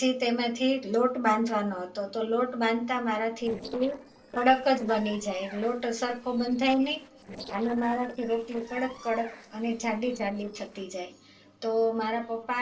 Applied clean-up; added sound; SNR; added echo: neural separator model SepFormer DNS4.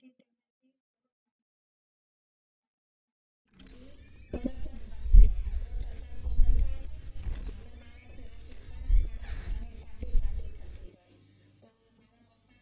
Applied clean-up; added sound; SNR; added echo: neural mask model DeepFilterNet 3.